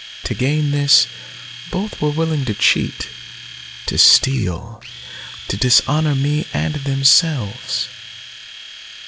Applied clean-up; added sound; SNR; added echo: none; Domestic sounds, home sounds; 15 dB; none.